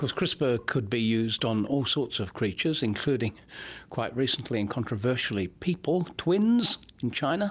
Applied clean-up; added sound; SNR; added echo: none; none; none; none.